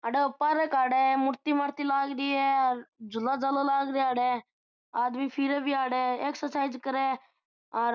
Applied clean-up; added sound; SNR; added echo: none; none; none; none.